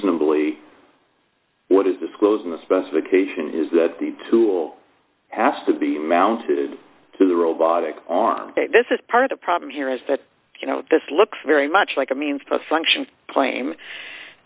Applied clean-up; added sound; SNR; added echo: none; none; none; none.